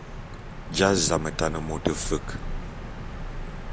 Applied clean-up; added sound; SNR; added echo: none; Bird vocalization, bird call, bird song; 5 dB; none.